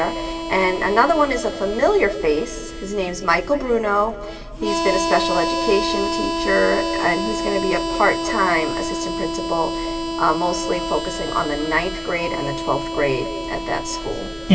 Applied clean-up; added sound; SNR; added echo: none; Harmonica; 5 dB; reverberation time 2.0 s.